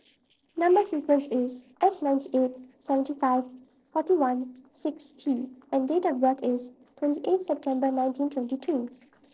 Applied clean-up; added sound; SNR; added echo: neural separator model SepFormer DNS4.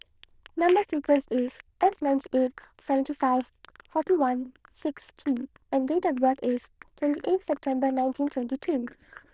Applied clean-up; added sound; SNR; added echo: neural diffusion model UNIVERSE++.